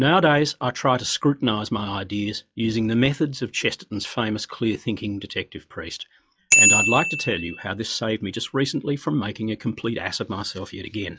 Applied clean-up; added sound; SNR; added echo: classical method log-MMSE.